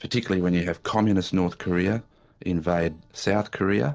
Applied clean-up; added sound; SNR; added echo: neural separator model SepFormer DNS4.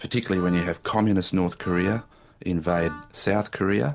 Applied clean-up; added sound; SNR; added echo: none; Wind instrument, woodwind instrument; 17 dB; none.